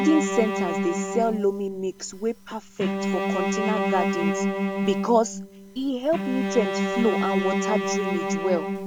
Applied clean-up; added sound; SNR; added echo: none; Bowed string instrument; 1 dB; none.